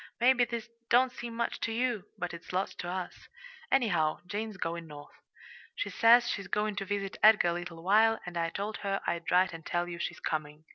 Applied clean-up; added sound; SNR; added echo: none; none; none; none.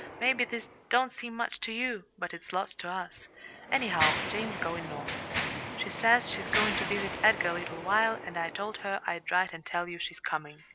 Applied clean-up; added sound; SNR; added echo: none; Mechanisms; 6 dB; none.